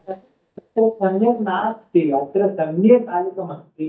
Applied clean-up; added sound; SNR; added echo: neural mask model DeepFilterNet 3.